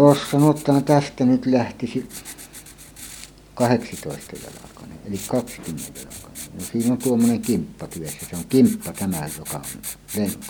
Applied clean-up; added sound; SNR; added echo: none; Writing; 16 dB; none.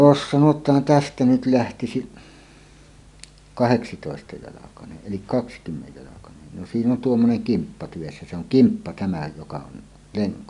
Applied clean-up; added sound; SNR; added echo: none; none; none; none.